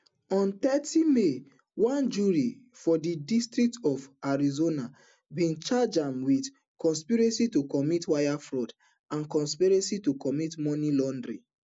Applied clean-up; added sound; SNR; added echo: none; none; none; none.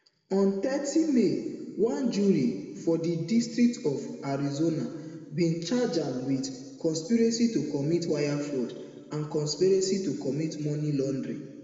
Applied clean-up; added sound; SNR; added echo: none; none; none; reverberation time 1.7 s.